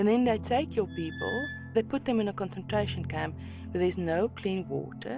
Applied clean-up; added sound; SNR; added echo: none; Squeak; 11 dB; none.